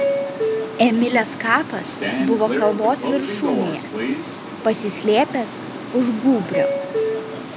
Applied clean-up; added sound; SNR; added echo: none; Subway, metro, underground; 3 dB; none.